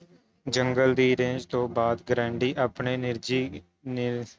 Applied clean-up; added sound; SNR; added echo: neural mask model RNNoise.